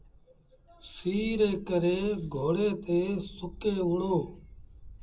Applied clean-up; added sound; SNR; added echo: none; Wind / Bird; 18 dB; reverberation time 0.2 s.